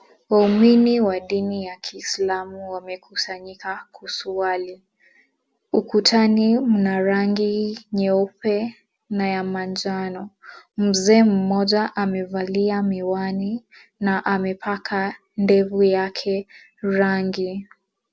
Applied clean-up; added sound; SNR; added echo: none; none; none; none.